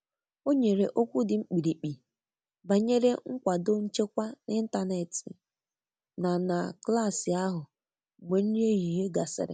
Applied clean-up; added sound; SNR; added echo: none; none; none; none.